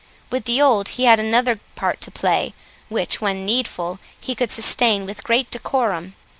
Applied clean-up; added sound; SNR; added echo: none; none; none; none.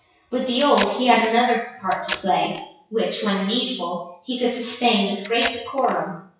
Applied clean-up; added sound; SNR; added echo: classical method WPE with log-MMSE.